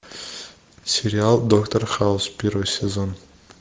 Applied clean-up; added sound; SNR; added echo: none; none; none; none.